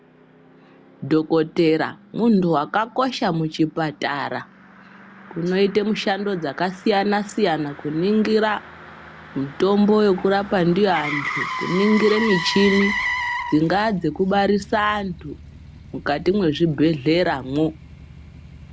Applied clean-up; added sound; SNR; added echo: none; Motor vehicle (road); 12 dB; none.